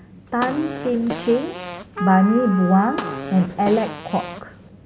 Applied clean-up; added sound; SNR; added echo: none; Trumpet + Fart; 10 dB; none.